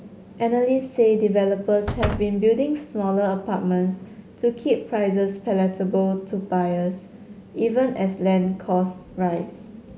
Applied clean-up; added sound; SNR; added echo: none; Slam; 9 dB; none.